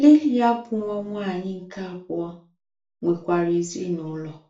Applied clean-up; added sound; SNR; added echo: none; none; none; reverberation time 0.4 s.